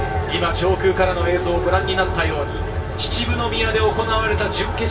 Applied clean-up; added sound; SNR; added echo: none; Wind instrument, woodwind instrument; 16 dB; reverberation time 0.2 s.